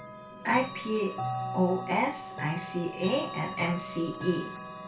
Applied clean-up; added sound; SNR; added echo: none; Chime / Clock; 8 dB; reverberation time 0.3 s.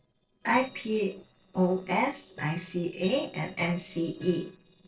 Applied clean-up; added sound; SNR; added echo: neural separator model SepFormer DNS4.